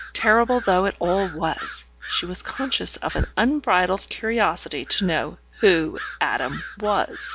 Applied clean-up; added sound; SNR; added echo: none; Bird vocalization, bird call, bird song; 15 dB; none.